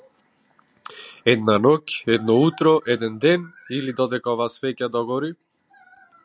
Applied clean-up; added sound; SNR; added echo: none; none; none; none.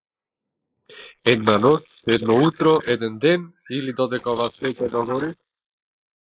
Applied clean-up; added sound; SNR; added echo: neural mask model Resemble Enhance denoiser.